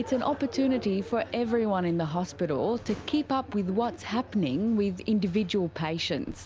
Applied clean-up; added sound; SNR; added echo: none; none; none; none.